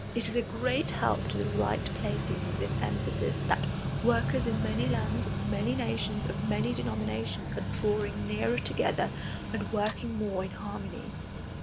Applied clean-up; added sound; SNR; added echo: none; Mechanical fan; 0 dB; none.